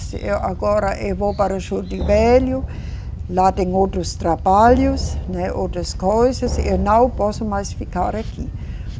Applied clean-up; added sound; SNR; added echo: none; Drum + Wind / Boat, Water vehicle; 7 dB; none.